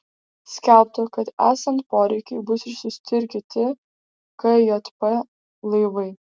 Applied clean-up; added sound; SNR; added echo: none; none; none; none.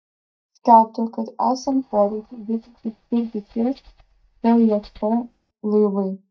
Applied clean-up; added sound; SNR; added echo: neural mask model DeepFilterNet 3.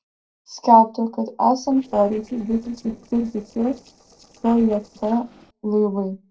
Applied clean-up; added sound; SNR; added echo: neural separator model SepFormer DNS4.